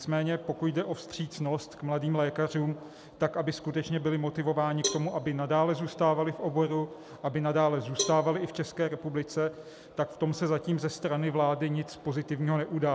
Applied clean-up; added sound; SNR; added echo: none; Cowbell; 11 dB; none.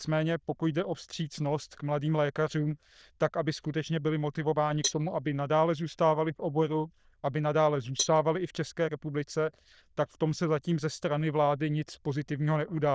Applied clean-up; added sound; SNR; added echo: neural diffusion model UNIVERSE++.